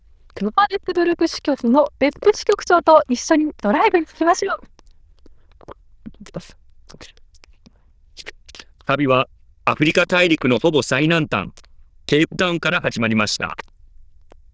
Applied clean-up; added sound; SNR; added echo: neural diffusion model UNIVERSE++.